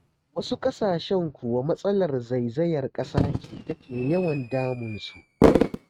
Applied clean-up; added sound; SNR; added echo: neural mask model RNNoise.